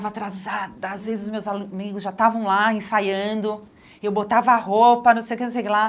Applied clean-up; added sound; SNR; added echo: none; none; none; none.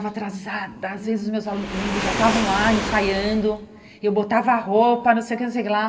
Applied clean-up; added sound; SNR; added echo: none; Waves, surf; 9 dB; reverberation time 1.0 s.